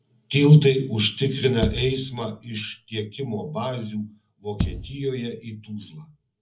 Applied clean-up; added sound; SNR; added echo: none; Bass drum; 9 dB; reverberation time 0.4 s.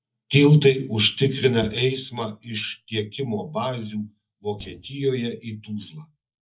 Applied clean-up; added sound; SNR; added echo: neural mask model DeepFilterNet 3.